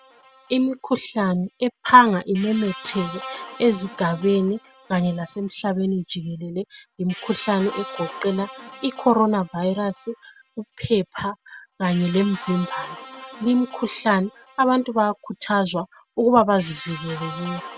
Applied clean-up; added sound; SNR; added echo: none; Guitar; 17 dB; none.